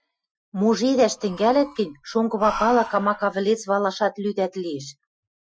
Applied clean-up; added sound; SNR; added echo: classical method Wiener filter.